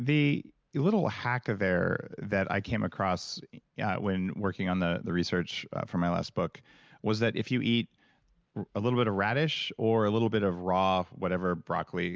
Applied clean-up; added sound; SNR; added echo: none; none; none; none.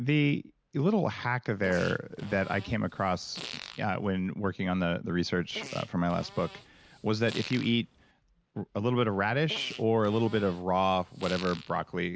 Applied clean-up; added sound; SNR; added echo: none; Fart; 16 dB; none.